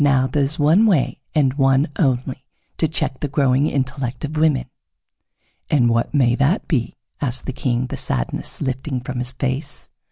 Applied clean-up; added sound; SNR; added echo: none; none; none; none.